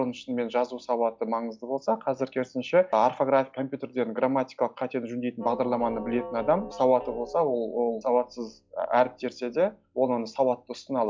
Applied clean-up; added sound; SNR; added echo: classical method log-MMSE.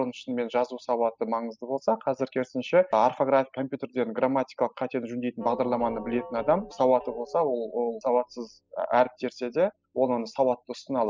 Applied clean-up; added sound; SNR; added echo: classical method spectral subtraction.